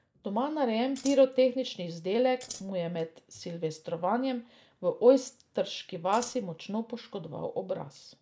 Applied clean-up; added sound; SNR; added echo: neural mask model Resemble Enhance denoiser.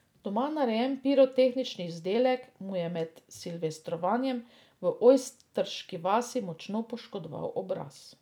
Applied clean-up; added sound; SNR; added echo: none; none; none; none.